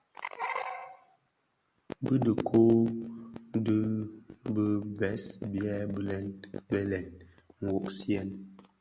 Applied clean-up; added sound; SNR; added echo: none; none; none; none.